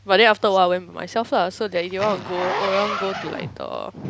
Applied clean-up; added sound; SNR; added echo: none; Zipper (clothing); 10 dB; none.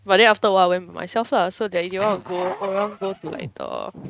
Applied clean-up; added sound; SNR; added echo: neural mask model RNNoise.